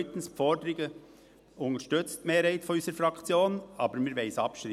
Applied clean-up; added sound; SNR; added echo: none; none; none; none.